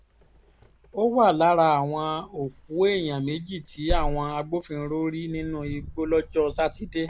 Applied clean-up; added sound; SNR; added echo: none; Wind; 10 dB; none.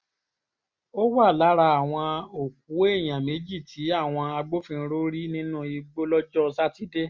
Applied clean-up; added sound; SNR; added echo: none; none; none; none.